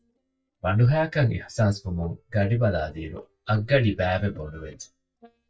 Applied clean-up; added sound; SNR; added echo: neural mask model DeepFilterNet 3.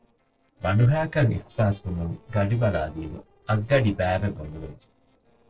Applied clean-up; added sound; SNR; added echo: neural separator model SepFormer DNS4.